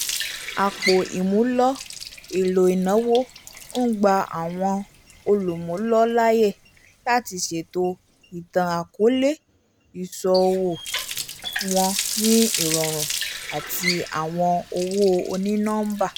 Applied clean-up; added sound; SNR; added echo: none; Water tap, faucet; 10 dB; none.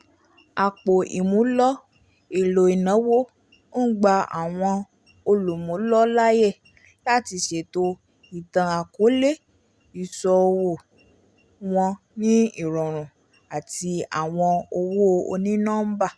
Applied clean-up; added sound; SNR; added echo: none; none; none; none.